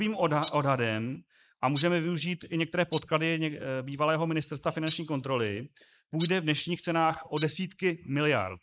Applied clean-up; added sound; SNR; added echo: neural mask model Resemble Enhance denoiser.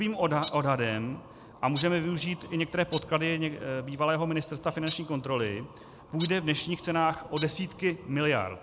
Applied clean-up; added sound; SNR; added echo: none; Bird; 12 dB; none.